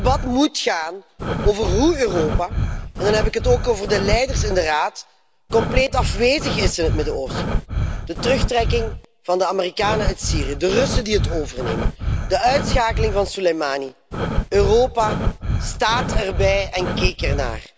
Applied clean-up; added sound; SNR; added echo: none; Breathing; 2 dB; none.